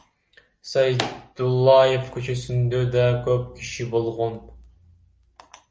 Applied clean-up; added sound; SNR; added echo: none; none; none; none.